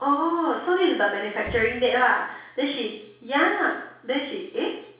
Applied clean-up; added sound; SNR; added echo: none; Bowed string instrument; 18 dB; reverberation time 0.6 s.